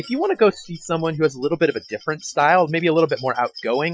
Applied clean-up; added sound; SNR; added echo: classical method Wiener filter.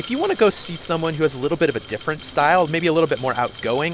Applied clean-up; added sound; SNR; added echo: none; Glass; 10 dB; none.